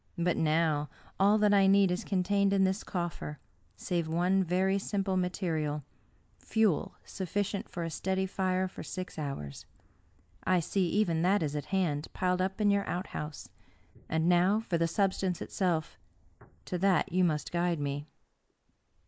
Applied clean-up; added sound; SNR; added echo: neural mask model Resemble Enhance denoiser.